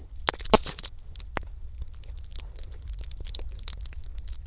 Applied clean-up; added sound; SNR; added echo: neural diffusion model UNIVERSE++.